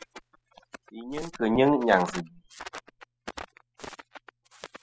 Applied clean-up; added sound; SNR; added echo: classical method spectral subtraction.